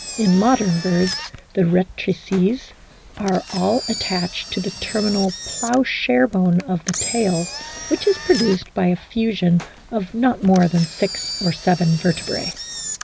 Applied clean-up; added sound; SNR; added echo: none; Engine; 11 dB; none.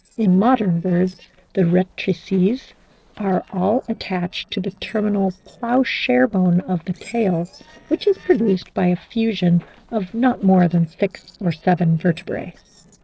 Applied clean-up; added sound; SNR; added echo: neural separator model SepFormer DNS4.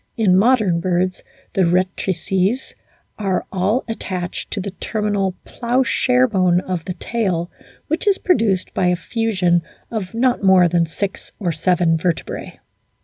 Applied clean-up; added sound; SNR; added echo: none; none; none; none.